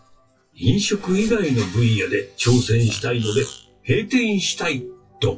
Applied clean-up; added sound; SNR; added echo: classical method WPE with log-MMSE.